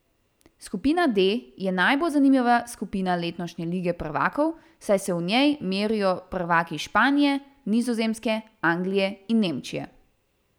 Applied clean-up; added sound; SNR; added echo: none; none; none; none.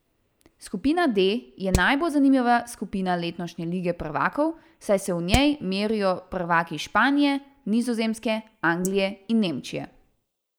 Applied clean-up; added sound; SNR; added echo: neural mask model Resemble Enhance denoiser.